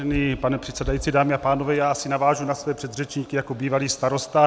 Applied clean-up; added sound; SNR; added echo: none; none; none; none.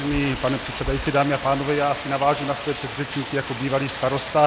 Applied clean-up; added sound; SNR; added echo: none; Rain; 9 dB; none.